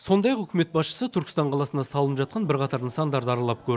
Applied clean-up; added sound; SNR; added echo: none; none; none; none.